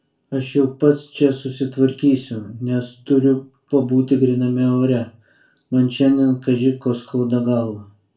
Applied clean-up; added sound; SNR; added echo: none; none; none; reverberation time 0.3 s.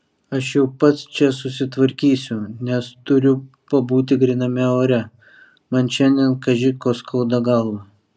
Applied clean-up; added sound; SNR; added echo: none; none; none; none.